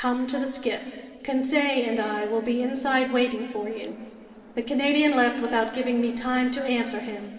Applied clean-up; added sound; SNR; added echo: neural separator model SepFormer DNS4.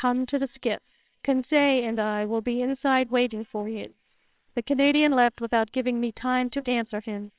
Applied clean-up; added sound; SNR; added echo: neural separator model SepFormer WHAMR!.